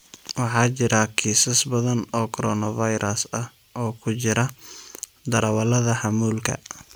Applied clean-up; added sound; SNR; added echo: none; none; none; none.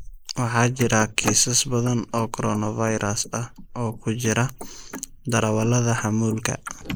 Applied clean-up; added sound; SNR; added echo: neural mask model Resemble Enhance denoiser.